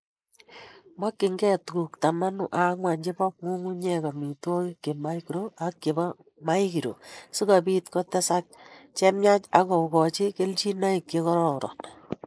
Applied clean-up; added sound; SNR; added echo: neural mask model Resemble Enhance denoiser.